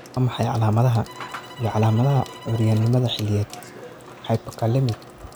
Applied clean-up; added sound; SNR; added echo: none; Bowed string instrument + Sink (filling or washing) / Water tap, faucet / Water; 17 dB; none.